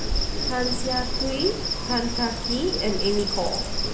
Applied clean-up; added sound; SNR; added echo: none; Insect; -2 dB; none.